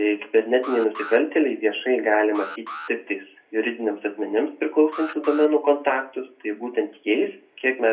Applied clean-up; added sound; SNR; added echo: none; Alarm; 16 dB; reverberation time 0.3 s.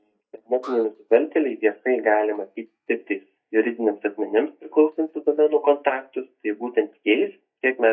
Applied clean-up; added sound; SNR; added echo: neural mask model DeepFilterNet 3.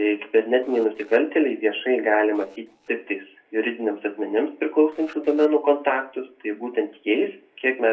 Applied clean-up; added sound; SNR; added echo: neural separator model SepFormer DNS4.